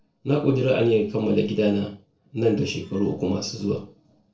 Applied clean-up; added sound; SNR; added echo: neural separator model SepFormer DNS4.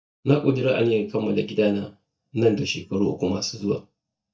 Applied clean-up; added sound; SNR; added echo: neural mask model DeepFilterNet 3.